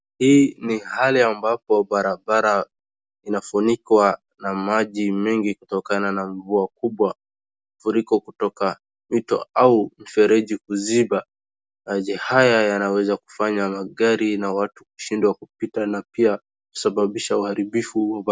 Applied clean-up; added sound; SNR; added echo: none; none; none; none.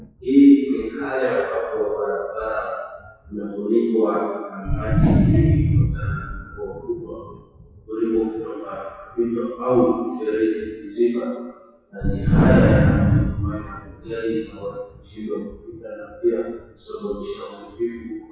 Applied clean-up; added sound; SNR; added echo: classical method WPE with log-MMSE.